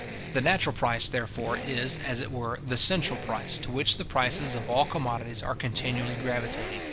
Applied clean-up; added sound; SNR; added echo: none; Accelerating, revving, vroom; 10 dB; none.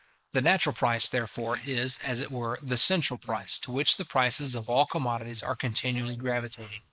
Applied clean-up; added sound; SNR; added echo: neural mask model Resemble Enhance denoiser.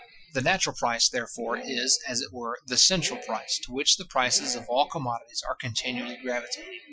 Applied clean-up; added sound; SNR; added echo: classical method Wiener filter.